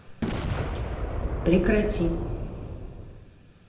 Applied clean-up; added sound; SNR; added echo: none; Boom; 1 dB; reverberation time 0.8 s.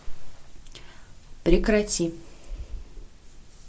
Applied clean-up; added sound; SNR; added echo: none; none; none; none.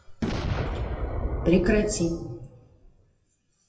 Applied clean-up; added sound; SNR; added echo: classical method WPE with log-MMSE.